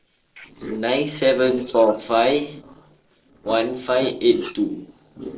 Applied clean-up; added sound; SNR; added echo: neural separator model SepFormer DNS4.